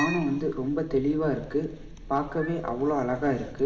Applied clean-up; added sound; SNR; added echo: none; Cat; 13 dB; reverberation time 0.8 s.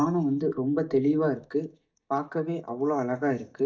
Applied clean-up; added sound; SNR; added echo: neural mask model DeepFilterNet 3.